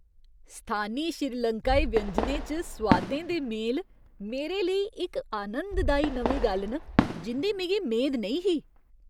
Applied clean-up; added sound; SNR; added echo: none; Fireworks; 2 dB; none.